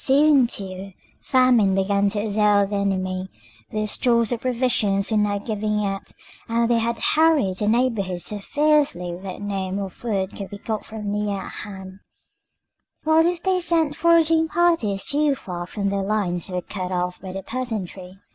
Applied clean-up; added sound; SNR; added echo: none; none; none; none.